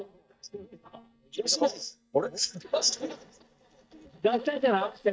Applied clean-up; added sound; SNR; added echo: neural mask model DeepFilterNet 3.